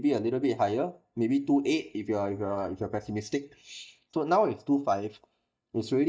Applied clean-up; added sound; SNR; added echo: neural mask model DeepFilterNet 3.